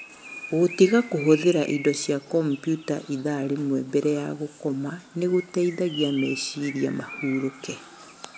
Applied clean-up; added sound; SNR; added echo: none; Bird; 17 dB; none.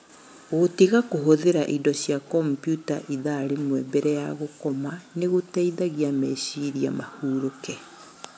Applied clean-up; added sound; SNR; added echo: none; none; none; none.